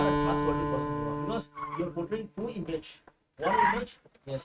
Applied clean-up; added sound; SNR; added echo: neural mask model RNNoise.